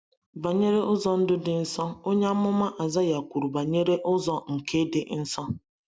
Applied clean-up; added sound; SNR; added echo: none; none; none; none.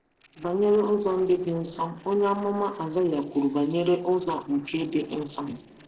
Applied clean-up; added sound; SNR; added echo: neural separator model SepFormer DNS4.